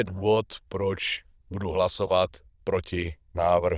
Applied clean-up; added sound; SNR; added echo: neural diffusion model UNIVERSE++.